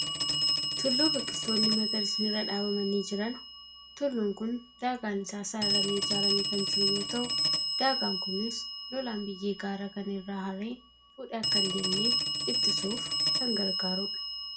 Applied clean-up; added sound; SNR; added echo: none; Telephone; -3 dB; reverberation time 0.3 s.